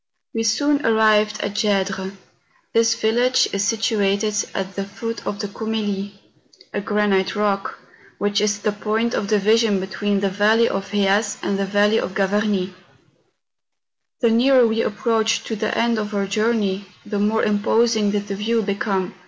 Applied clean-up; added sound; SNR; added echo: none; none; none; none.